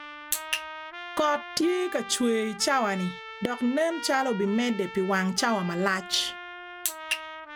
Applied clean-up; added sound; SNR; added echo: none; Trumpet; 12 dB; none.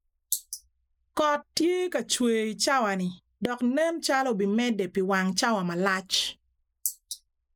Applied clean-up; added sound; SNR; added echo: neural mask model Resemble Enhance denoiser.